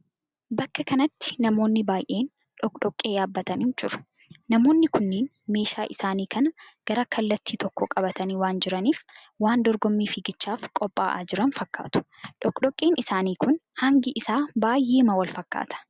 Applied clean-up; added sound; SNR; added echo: none; none; none; none.